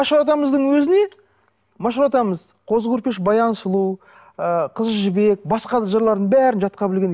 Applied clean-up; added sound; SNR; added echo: none; none; none; none.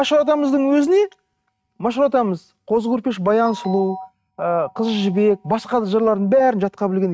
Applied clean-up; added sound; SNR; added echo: neural mask model RNNoise.